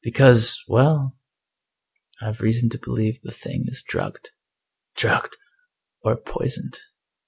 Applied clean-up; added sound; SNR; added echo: none; none; none; none.